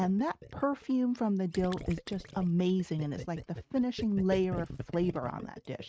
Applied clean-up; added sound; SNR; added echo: neural mask model RNNoise.